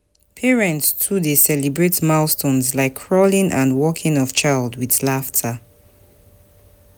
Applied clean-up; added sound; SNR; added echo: none; none; none; none.